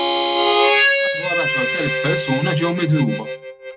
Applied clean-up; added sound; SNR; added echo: none; Harmonica; -4 dB; none.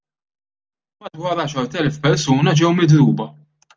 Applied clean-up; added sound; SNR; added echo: none; none; none; none.